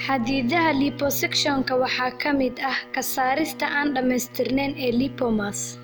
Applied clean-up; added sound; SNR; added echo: none; Bowed string instrument; 15 dB; none.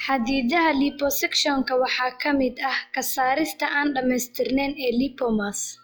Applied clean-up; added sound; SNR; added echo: classical method log-MMSE.